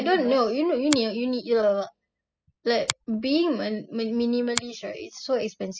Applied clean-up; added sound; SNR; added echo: classical method spectral subtraction.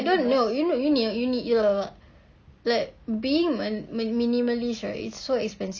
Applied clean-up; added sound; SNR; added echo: none; none; none; none.